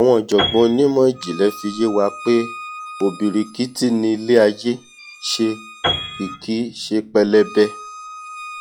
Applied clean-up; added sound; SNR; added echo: classical method log-MMSE.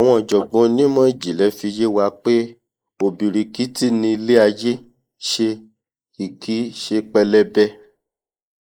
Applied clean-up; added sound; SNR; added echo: neural mask model Resemble Enhance denoiser.